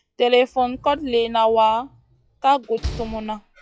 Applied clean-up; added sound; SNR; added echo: classical method log-MMSE.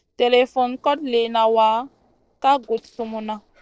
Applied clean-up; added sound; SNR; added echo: neural separator model SepFormer DNS4.